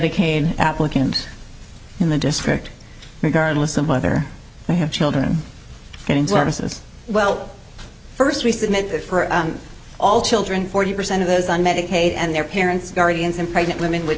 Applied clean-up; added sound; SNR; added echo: none; none; none; none.